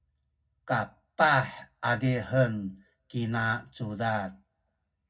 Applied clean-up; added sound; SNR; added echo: none; none; none; reverberation time 0.4 s.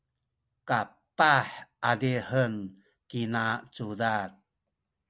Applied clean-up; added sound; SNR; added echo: none; none; none; none.